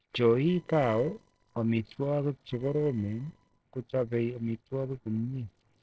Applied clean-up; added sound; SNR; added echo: neural separator model SepFormer DNS4.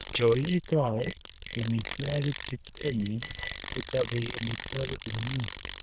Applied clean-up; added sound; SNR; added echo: neural diffusion model UNIVERSE++.